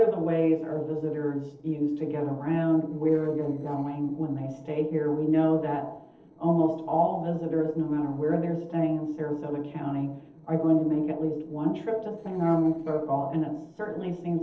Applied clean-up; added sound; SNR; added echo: neural separator model SepFormer DNS4.